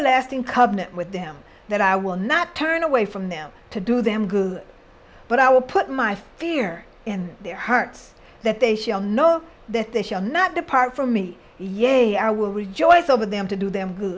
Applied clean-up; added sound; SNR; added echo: none; none; none; none.